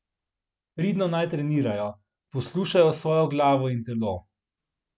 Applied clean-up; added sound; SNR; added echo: none; none; none; none.